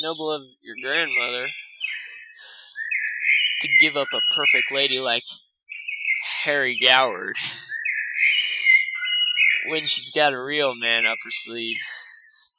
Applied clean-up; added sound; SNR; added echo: classical method Wiener filter.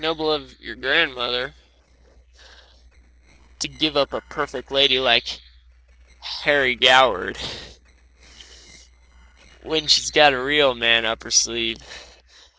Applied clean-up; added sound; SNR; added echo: neural separator model SepFormer DNS4.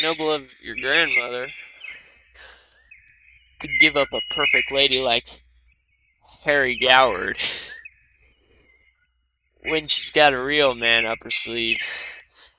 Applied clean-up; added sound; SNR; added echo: neural mask model RNNoise.